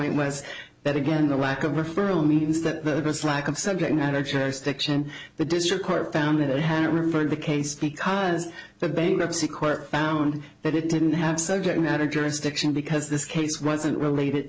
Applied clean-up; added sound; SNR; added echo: none; none; none; none.